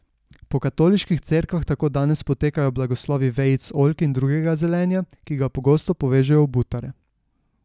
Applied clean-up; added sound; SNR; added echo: none; none; none; none.